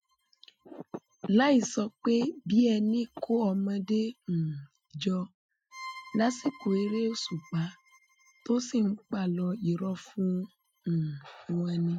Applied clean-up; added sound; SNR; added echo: classical method Wiener filter.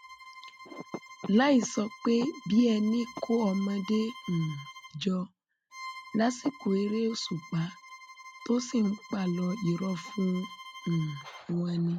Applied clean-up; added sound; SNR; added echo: none; Bowed string instrument; 18 dB; none.